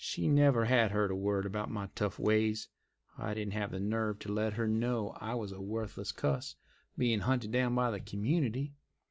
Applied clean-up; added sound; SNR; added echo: none; none; none; none.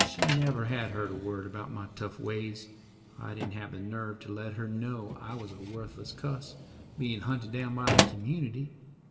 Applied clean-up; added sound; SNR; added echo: none; Drawer open or close; 1 dB; reverberation time 3.0 s.